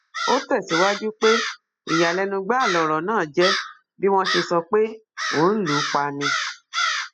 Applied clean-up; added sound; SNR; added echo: classical method spectral subtraction.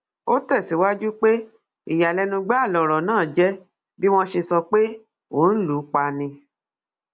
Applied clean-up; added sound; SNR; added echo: none; none; none; none.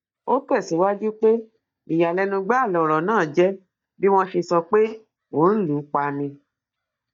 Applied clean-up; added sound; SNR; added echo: neural mask model DeepFilterNet 3.